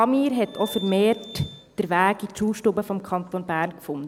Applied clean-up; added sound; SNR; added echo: none; Glass; 19 dB; none.